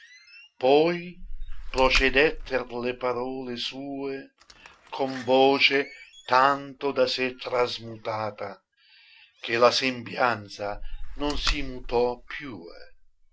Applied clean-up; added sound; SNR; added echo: none; Slam; 10 dB; none.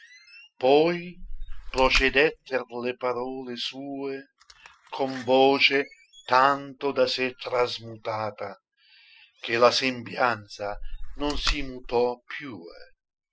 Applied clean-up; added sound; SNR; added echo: classical method spectral subtraction.